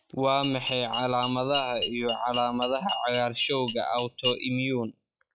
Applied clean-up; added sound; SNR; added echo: classical method log-MMSE.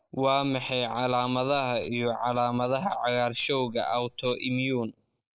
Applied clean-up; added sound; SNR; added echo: neural mask model Resemble Enhance denoiser.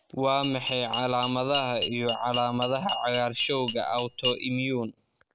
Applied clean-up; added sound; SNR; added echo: none; Glass; 7 dB; none.